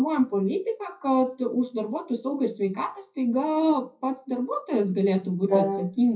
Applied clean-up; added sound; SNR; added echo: classical method WPE with log-MMSE.